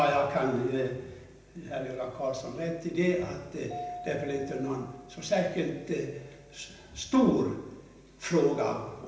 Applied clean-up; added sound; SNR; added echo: none; none; none; reverberation time 0.9 s.